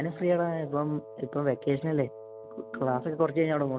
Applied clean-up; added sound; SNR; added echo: none; Wind instrument, woodwind instrument; 16 dB; none.